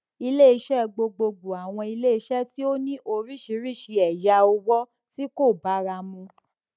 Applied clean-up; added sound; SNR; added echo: none; none; none; none.